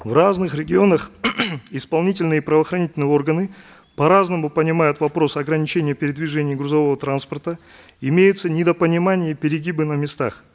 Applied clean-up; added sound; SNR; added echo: none; none; none; none.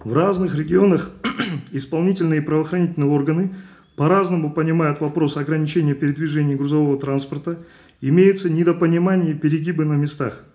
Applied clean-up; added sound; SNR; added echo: none; none; none; reverberation time 0.4 s.